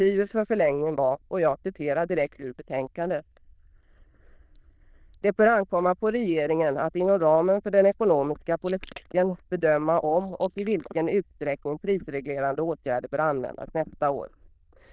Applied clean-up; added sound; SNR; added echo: neural diffusion model UNIVERSE++.